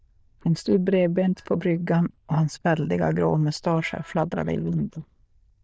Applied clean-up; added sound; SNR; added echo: neural diffusion model UNIVERSE++.